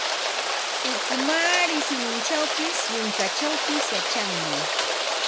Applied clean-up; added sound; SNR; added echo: none; Rain; -4 dB; none.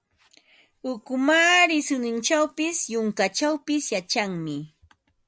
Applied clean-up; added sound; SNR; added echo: none; none; none; none.